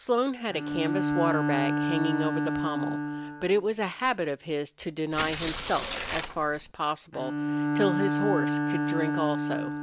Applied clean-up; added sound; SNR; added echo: none; Tearing + Bowed string instrument; 0 dB; none.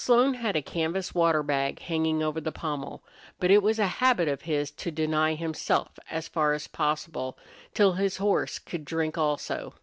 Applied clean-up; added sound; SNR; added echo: none; none; none; none.